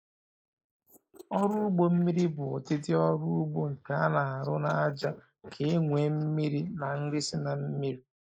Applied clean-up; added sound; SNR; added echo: neural mask model Resemble Enhance denoiser.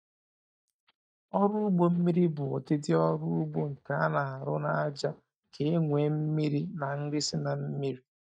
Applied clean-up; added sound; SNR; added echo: neural mask model DeepFilterNet 3.